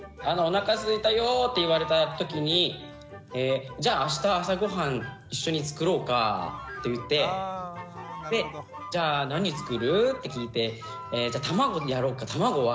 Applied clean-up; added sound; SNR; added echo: none; none; none; none.